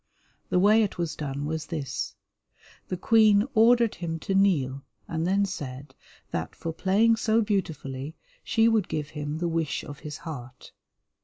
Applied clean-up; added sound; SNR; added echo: none; none; none; none.